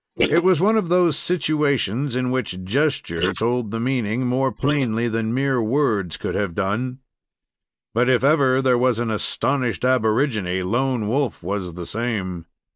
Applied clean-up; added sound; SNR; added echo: neural mask model Resemble Enhance denoiser.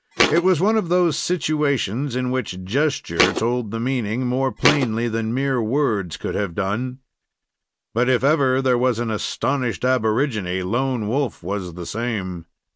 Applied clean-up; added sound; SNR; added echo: none; Thump, thud; 0 dB; none.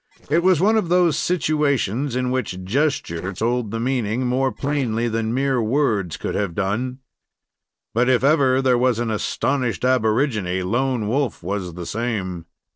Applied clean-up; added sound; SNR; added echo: neural separator model SepFormer DNS4.